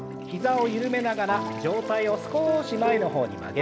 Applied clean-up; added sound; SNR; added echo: none; Toilet flush / Water; 17 dB; reverberation time 1.3 s.